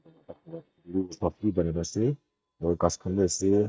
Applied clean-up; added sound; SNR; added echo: neural mask model DeepFilterNet 3.